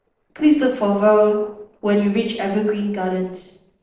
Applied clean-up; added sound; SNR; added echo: neural separator model SepFormer DNS4.